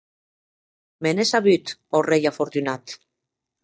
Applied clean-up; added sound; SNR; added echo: neural mask model DeepFilterNet 3.